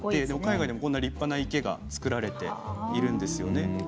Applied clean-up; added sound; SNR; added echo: none; none; none; none.